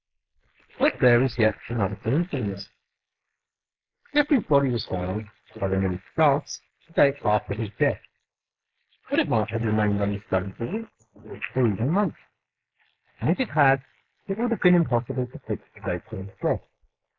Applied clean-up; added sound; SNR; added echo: neural mask model Resemble Enhance denoiser.